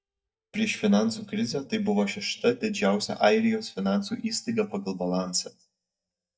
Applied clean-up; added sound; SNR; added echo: neural mask model DeepFilterNet 3.